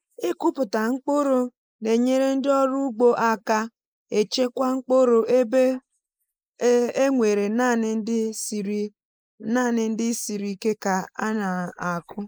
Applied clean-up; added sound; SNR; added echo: neural mask model Resemble Enhance denoiser.